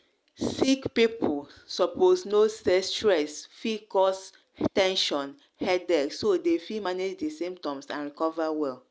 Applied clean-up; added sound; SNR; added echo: none; none; none; none.